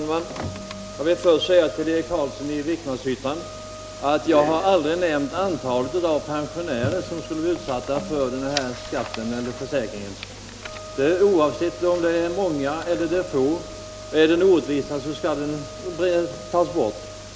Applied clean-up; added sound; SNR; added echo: none; Wind instrument, woodwind instrument; 17 dB; none.